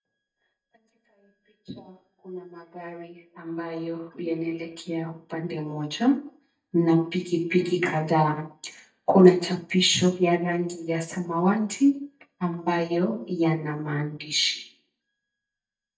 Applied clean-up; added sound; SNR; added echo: neural mask model DeepFilterNet 3.